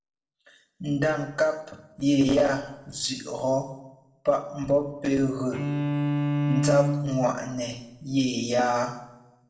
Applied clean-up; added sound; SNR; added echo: neural separator model SepFormer DNS4.